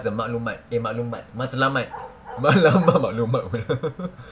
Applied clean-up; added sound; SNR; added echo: none; Bark; 19 dB; none.